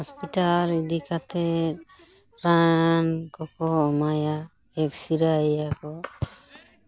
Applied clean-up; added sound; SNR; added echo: none; none; none; none.